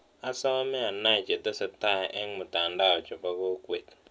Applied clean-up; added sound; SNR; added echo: none; none; none; none.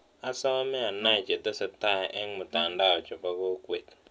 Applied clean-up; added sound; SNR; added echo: none; Wind instrument, woodwind instrument; 14 dB; none.